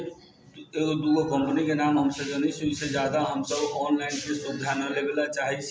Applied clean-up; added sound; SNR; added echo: none; none; none; none.